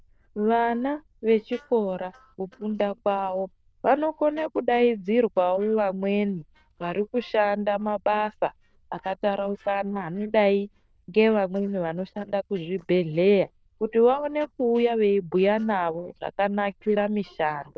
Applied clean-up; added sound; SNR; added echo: neural diffusion model UNIVERSE++.